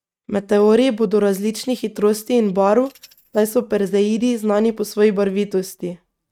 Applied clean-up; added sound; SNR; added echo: neural mask model RNNoise.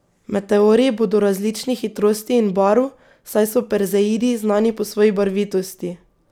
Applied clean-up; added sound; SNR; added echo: none; none; none; none.